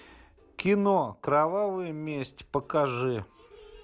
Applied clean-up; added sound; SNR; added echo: none; none; none; none.